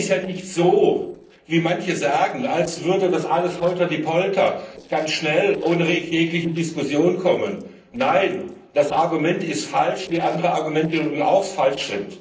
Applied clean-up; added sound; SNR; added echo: neural separator model SepFormer DNS4.